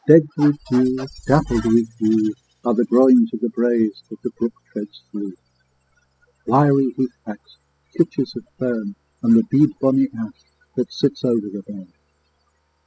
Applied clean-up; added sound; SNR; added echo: classical method spectral subtraction.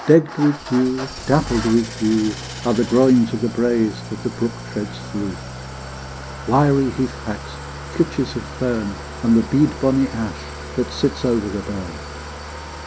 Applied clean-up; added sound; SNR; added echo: none; Idling / Engine starting; 11 dB; none.